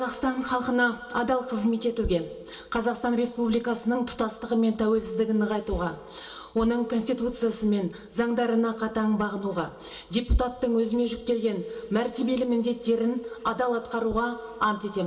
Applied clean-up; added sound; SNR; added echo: none; none; none; reverberation time 0.2 s.